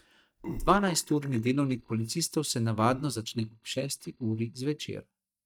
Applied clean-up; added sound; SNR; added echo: neural mask model DeepFilterNet 3.